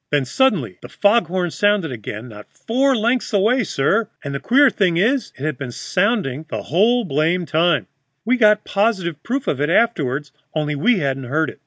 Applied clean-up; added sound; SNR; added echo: none; none; none; none.